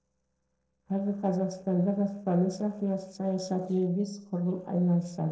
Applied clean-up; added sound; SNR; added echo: neural separator model SepFormer DNS4.